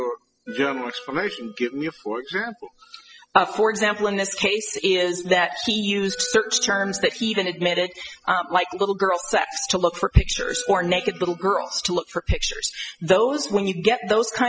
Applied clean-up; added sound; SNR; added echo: classical method spectral subtraction.